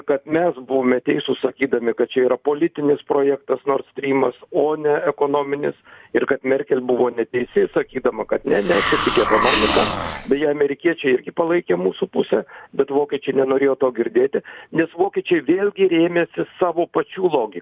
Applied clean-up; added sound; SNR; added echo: none; Hiss; 3 dB; none.